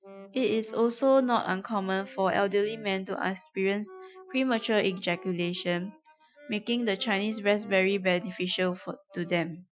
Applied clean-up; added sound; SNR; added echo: classical method Wiener filter.